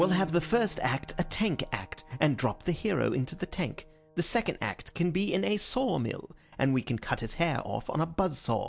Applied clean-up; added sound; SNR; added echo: none; Piano; 20 dB; none.